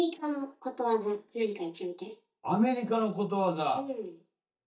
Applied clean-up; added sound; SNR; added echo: neural mask model DeepFilterNet 3.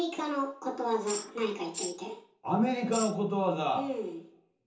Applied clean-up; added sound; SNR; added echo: none; Tambourine; 10 dB; reverberation time 0.7 s.